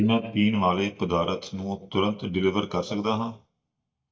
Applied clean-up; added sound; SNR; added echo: neural mask model DeepFilterNet 3.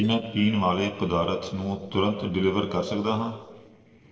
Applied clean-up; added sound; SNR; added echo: neural separator model SepFormer DNS4.